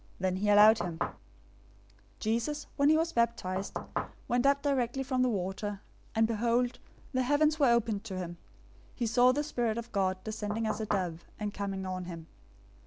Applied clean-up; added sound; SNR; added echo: none; Knock / Wood; 6 dB; none.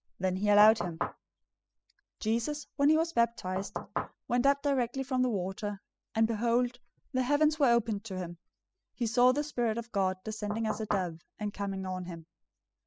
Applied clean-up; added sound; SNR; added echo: classical method spectral subtraction.